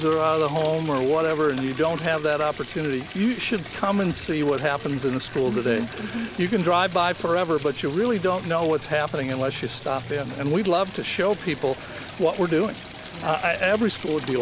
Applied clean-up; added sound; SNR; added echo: none; Liquid; 15 dB; none.